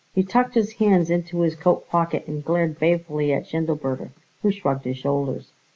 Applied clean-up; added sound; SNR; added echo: none; none; none; none.